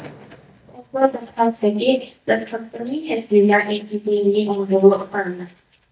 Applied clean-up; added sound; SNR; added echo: neural mask model DeepFilterNet 3.